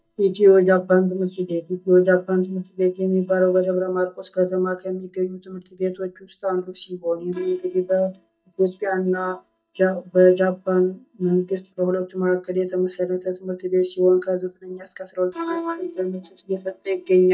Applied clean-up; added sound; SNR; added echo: neural mask model DeepFilterNet 3.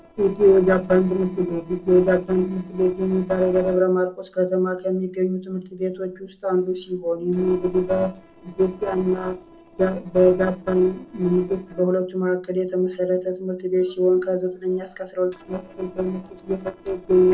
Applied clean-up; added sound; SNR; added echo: neural separator model SepFormer DNS4.